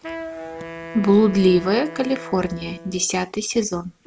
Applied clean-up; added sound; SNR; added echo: none; Wind instrument, woodwind instrument; 15 dB; none.